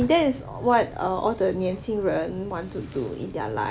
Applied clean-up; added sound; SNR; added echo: none; none; none; none.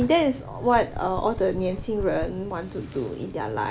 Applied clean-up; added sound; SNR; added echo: none; Knock; 13 dB; none.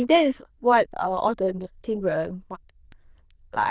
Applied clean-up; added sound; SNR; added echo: neural diffusion model UNIVERSE++.